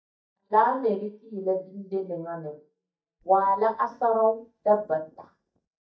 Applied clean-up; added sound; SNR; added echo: neural mask model DeepFilterNet 3.